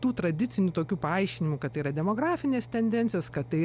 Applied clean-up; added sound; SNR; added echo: none; Engine; 18 dB; none.